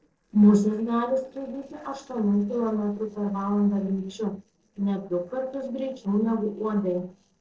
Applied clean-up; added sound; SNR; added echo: neural separator model SepFormer DNS4.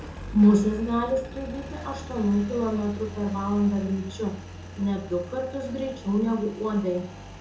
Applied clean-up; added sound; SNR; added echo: none; Engine; 13 dB; reverberation time 0.5 s.